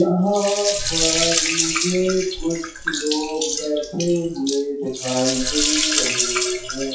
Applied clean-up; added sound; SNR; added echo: classical method WPE with log-MMSE.